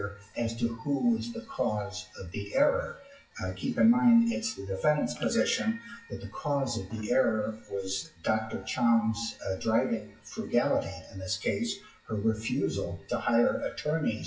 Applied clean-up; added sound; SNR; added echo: classical method WPE with log-MMSE.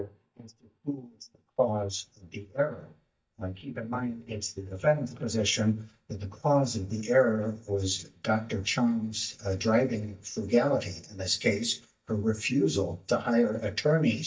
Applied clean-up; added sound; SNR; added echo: neural mask model DeepFilterNet 3.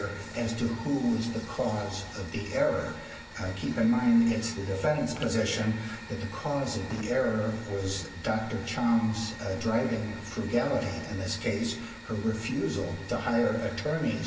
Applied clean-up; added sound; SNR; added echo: none; Fire; 18 dB; reverberation time 0.1 s.